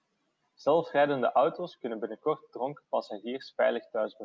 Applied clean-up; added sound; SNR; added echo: none; none; none; none.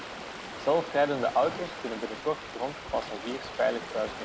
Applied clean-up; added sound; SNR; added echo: none; Stream; 9 dB; none.